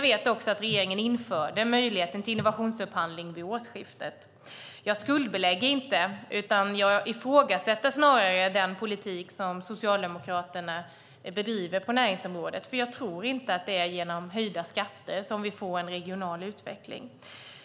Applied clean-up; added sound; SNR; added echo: none; none; none; none.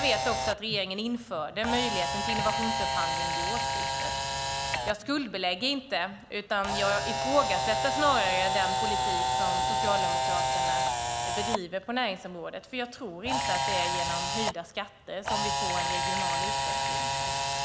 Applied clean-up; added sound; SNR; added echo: none; Camera; -2 dB; none.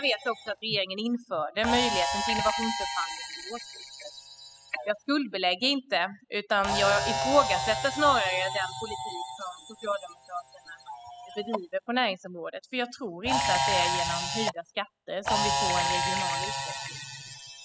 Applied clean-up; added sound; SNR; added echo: classical method spectral subtraction.